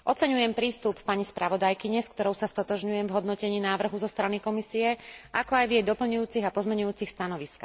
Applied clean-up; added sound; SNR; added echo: none; none; none; none.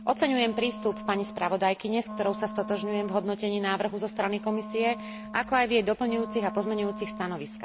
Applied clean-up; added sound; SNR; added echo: none; Wind instrument, woodwind instrument; 11 dB; none.